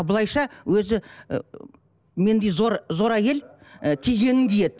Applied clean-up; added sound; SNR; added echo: none; none; none; none.